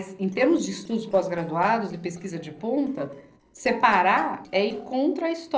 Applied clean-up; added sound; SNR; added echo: neural separator model SepFormer DNS4.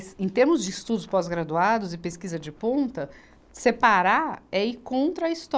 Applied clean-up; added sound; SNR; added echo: none; none; none; none.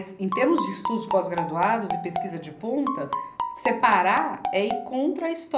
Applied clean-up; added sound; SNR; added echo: none; Marimba, xylophone; 5 dB; reverberation time 0.5 s.